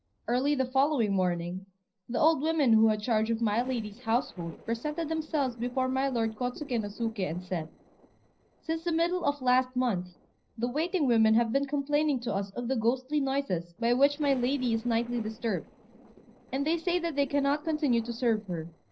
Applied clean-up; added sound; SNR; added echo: neural separator model SepFormer DNS4.